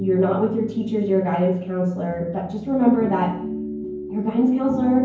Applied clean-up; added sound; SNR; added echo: none; none; none; reverberation time 0.9 s.